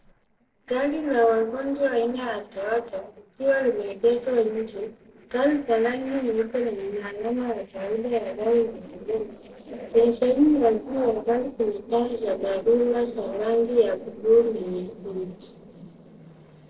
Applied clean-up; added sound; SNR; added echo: neural separator model SepFormer DNS4.